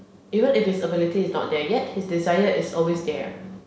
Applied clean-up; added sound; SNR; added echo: none; none; none; none.